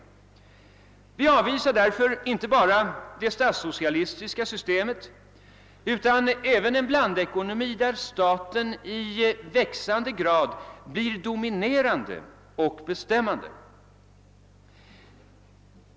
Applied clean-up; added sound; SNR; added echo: none; none; none; none.